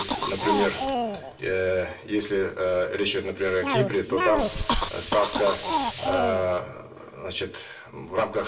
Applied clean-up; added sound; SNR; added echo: none; Cough; 3 dB; reverberation time 0.2 s.